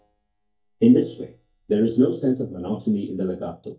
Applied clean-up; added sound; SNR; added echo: neural mask model DeepFilterNet 3.